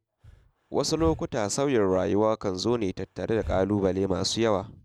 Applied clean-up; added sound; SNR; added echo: none; Breathing; 17 dB; none.